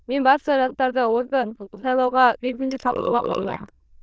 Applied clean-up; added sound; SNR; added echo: neural diffusion model UNIVERSE++.